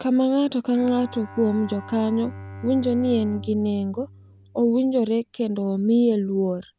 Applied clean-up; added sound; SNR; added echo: none; Bowed string instrument; 18 dB; none.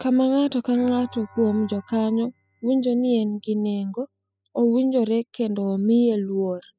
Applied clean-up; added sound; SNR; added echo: classical method spectral subtraction.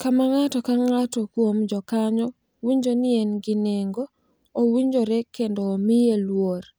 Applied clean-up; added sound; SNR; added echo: none; none; none; none.